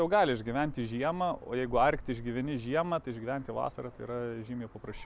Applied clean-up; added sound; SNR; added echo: none; none; none; none.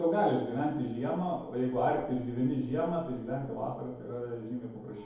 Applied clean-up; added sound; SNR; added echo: none; none; none; reverberation time 2.0 s.